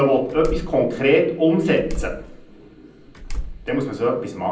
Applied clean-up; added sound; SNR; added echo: none; Slam; 10 dB; reverberation time 0.6 s.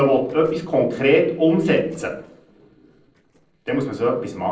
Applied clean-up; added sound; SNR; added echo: neural separator model SepFormer DNS4.